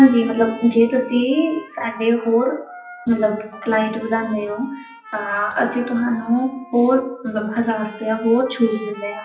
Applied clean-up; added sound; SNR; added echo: classical method WPE with log-MMSE.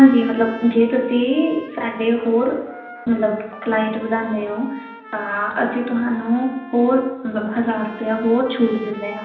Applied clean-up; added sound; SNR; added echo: none; Trumpet; 20 dB; reverberation time 0.9 s.